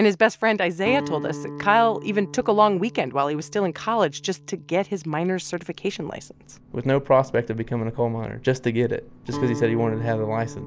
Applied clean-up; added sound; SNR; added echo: none; Guitar; 14 dB; none.